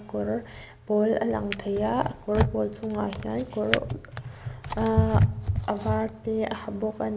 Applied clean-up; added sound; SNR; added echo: none; Drawer open or close; 2 dB; none.